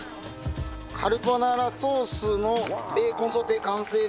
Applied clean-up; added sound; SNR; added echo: none; Wind instrument, woodwind instrument; 20 dB; none.